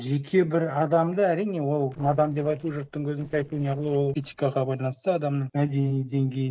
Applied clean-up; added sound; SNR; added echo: neural separator model SepFormer DNS4.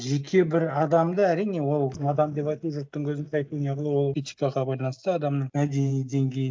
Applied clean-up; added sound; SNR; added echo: neural mask model DeepFilterNet 3.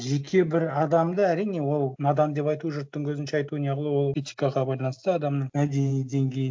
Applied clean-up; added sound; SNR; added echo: none; none; none; none.